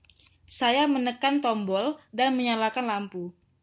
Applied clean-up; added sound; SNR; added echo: none; none; none; none.